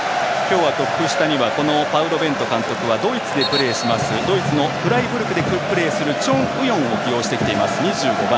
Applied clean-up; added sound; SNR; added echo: none; none; none; none.